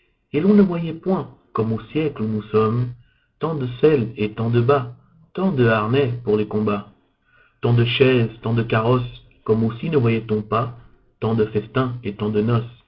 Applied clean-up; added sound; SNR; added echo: none; none; none; none.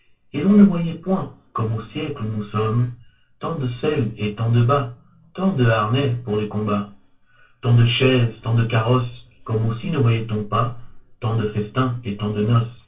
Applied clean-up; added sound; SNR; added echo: none; none; none; reverberation time 0.2 s.